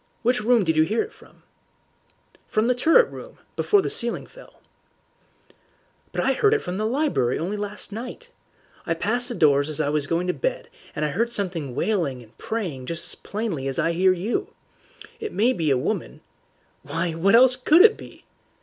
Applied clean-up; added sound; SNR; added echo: none; none; none; none.